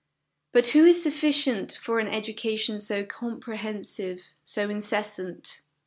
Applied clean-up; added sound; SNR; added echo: none; none; none; none.